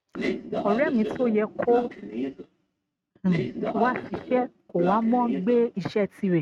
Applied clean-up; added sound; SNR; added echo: neural mask model RNNoise.